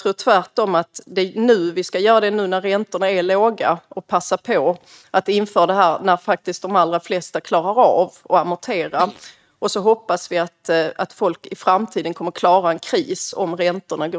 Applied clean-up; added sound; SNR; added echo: neural mask model RNNoise.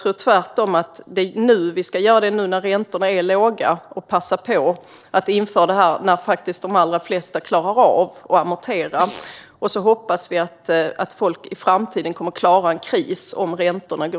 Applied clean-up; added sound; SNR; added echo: neural separator model SepFormer DNS4.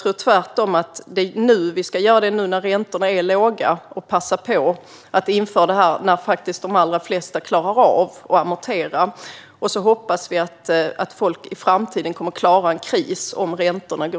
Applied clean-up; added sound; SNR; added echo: none; none; none; none.